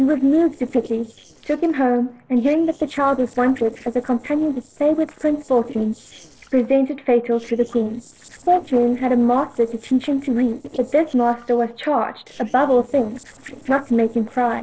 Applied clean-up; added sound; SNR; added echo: neural separator model SepFormer DNS4.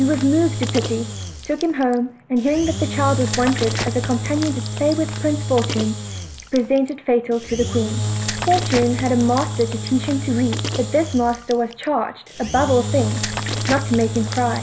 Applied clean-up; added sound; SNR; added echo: none; Engine / Drill; 5 dB; none.